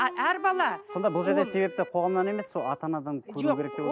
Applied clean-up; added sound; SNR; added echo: none; Wind instrument, woodwind instrument; 14 dB; none.